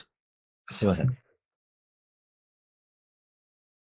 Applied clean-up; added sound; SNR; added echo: neural mask model Resemble Enhance denoiser.